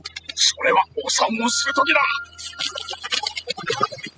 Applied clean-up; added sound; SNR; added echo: classical method spectral subtraction.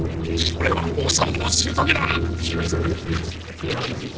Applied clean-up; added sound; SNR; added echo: neural separator model SepFormer DNS4.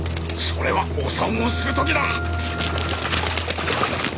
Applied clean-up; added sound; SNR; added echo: none; Wind instrument, woodwind instrument; 11 dB; none.